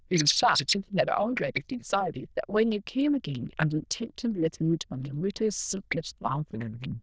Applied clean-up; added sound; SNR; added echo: neural diffusion model UNIVERSE++.